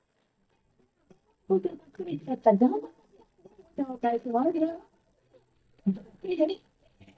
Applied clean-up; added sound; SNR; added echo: neural mask model DeepFilterNet 3.